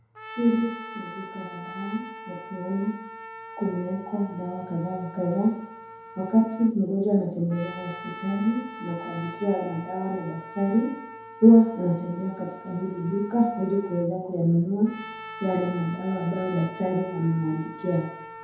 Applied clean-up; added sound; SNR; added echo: none; Trumpet; 15 dB; reverberation time 0.8 s.